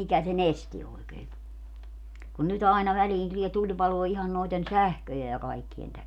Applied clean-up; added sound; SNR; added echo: none; none; none; none.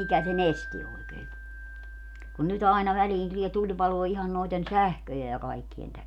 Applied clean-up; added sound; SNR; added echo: none; Wind chime; 17 dB; none.